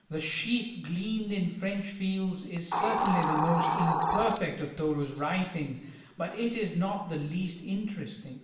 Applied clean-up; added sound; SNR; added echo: none; Hiss; 3 dB; reverberation time 0.8 s.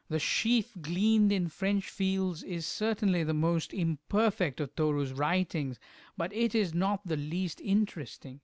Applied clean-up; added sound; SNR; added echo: none; none; none; none.